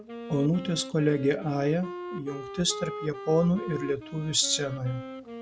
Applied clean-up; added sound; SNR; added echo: none; Wind instrument, woodwind instrument; 11 dB; none.